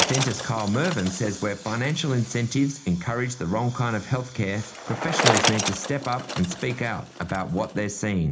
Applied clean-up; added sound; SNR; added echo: none; Bicycle; 5 dB; reverberation time 0.4 s.